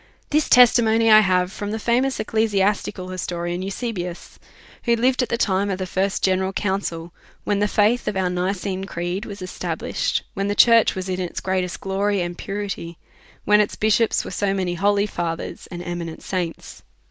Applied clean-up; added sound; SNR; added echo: none; none; none; none.